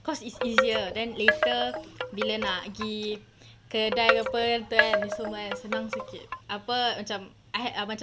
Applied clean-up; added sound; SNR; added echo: none; Wind chime; -2 dB; none.